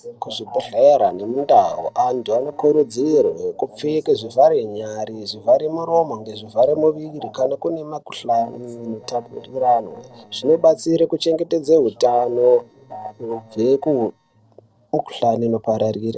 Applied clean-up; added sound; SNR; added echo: neural separator model SepFormer DNS4.